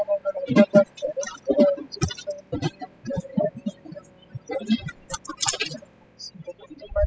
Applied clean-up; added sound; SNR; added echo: classical method spectral subtraction.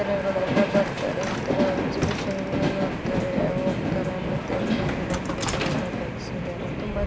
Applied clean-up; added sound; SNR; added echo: none; Train; -2 dB; none.